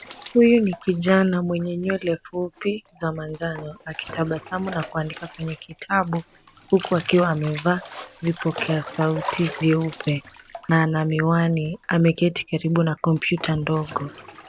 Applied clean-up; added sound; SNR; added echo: none; Bathtub (filling or washing); 16 dB; none.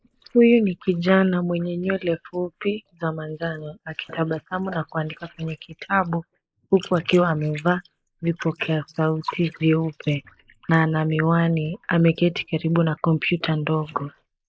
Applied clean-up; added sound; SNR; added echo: neural mask model Resemble Enhance denoiser.